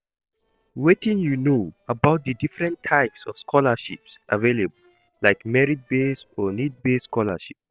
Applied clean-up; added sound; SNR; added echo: neural separator model SepFormer DNS4.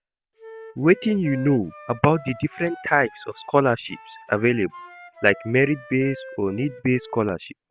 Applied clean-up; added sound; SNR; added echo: none; Wind instrument, woodwind instrument; 19 dB; none.